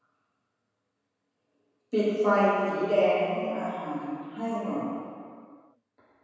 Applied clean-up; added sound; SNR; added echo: none; none; none; reverberation time 1.9 s.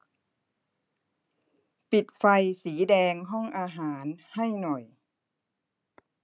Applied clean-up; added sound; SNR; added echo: none; none; none; none.